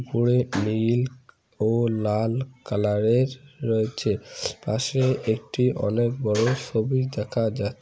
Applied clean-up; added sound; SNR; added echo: none; none; none; none.